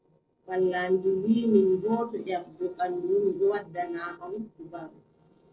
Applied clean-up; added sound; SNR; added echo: neural separator model SepFormer DNS4.